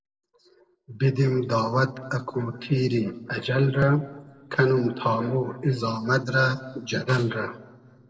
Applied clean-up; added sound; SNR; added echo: neural separator model SepFormer DNS4.